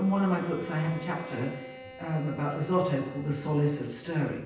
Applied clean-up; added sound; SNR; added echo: none; Bowed string instrument; 15 dB; reverberation time 0.9 s.